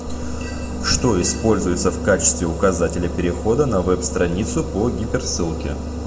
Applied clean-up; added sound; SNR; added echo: none; Bowed string instrument; 19 dB; reverberation time 0.5 s.